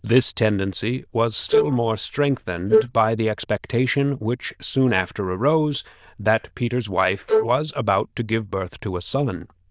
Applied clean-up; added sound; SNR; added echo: neural diffusion model UNIVERSE++.